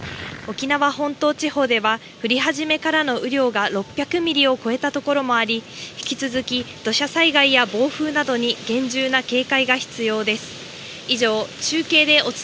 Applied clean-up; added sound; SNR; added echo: none; none; none; none.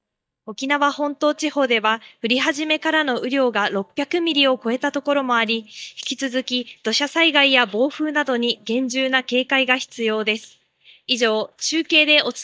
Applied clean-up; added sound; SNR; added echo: neural mask model DeepFilterNet 3.